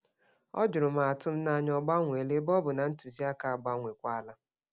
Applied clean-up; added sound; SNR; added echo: none; none; none; none.